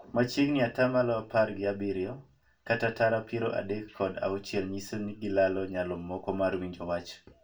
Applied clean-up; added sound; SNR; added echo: none; none; none; reverberation time 0.2 s.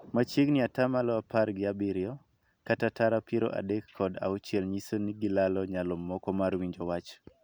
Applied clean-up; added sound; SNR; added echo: none; none; none; none.